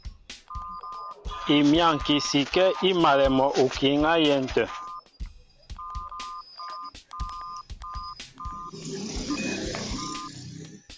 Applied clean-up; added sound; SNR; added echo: none; Drum / Drum kit + Telephone; 12 dB; none.